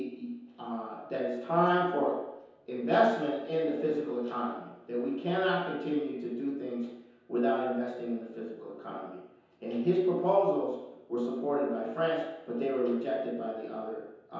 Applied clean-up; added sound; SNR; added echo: none; none; none; reverberation time 0.9 s.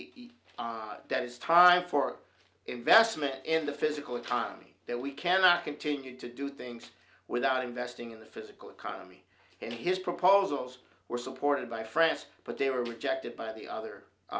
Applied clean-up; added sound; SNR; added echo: none; none; none; none.